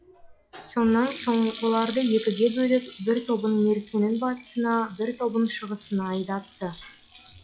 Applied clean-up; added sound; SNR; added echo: classical method log-MMSE.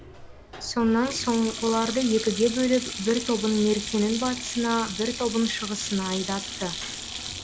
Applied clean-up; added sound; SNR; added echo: none; Sink (filling or washing); 9 dB; none.